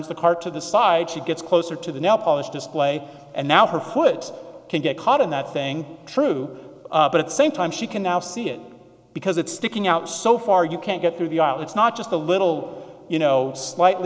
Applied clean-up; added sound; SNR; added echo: none; none; none; none.